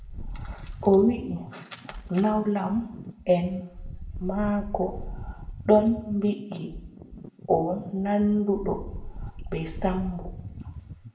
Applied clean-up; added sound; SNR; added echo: none; Wind; 11 dB; reverberation time 0.7 s.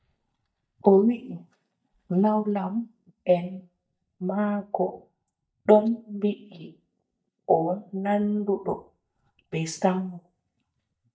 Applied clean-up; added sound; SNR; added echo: neural mask model DeepFilterNet 3.